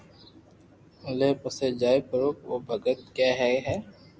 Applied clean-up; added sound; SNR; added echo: none; none; none; none.